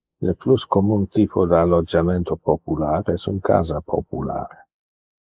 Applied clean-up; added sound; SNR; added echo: neural mask model Resemble Enhance denoiser.